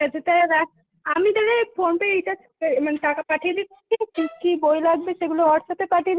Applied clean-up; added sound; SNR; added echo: neural separator model SepFormer DNS4.